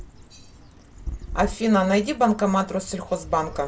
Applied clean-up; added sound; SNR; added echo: none; Bird vocalization, bird call, bird song; 14 dB; none.